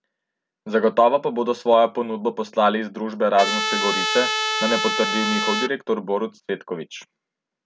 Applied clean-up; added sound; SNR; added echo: none; Trumpet; 1 dB; none.